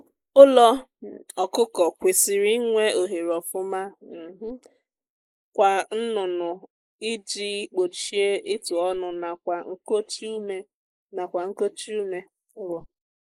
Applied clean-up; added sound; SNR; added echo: neural mask model Resemble Enhance denoiser.